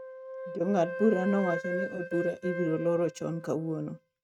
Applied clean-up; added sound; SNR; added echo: neural mask model RNNoise.